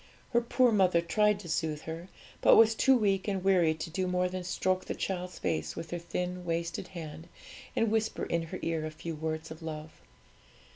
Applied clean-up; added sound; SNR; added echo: none; none; none; none.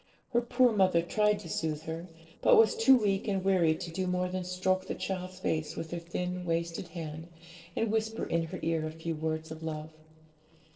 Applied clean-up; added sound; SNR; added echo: neural separator model SepFormer DNS4.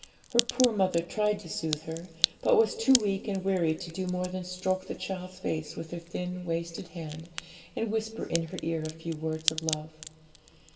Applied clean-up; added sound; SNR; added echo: none; Crack; 8 dB; reverberation time 2.8 s.